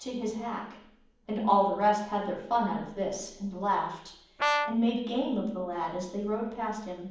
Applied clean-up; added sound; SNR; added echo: none; Brass instrument; 1 dB; reverberation time 1.2 s.